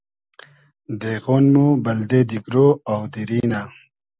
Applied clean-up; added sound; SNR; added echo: none; none; none; none.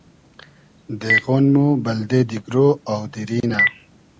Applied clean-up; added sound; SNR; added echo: none; Telephone; 7 dB; none.